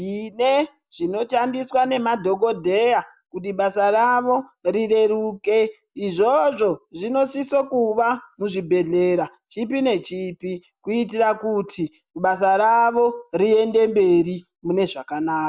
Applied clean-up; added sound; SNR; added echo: none; none; none; none.